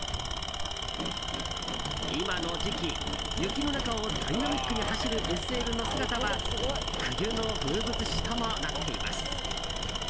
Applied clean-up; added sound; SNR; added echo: none; Tools; -1 dB; none.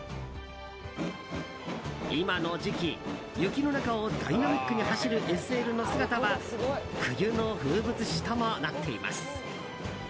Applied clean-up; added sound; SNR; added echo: none; none; none; none.